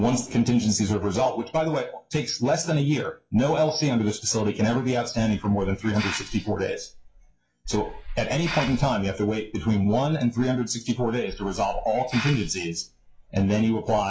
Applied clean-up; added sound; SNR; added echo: classical method WPE with log-MMSE.